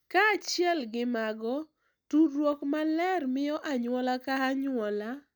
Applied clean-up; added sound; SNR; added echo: none; none; none; none.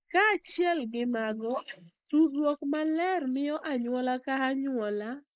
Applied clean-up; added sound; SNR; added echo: neural mask model Resemble Enhance denoiser.